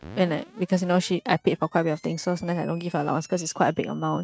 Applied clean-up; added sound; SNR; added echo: neural mask model RNNoise.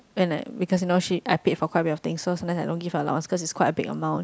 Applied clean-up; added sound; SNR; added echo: none; none; none; none.